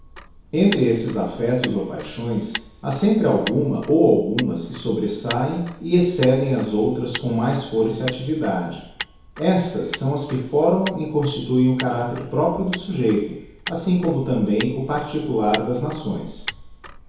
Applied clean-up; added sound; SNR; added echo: none; Motor vehicle (road); 14 dB; reverberation time 2.2 s.